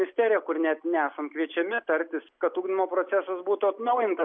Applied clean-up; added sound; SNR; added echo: none; none; none; none.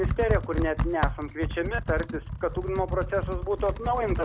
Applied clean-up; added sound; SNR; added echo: none; Computer keyboard; 1 dB; none.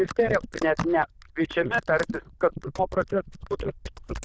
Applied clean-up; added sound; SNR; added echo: neural diffusion model UNIVERSE++.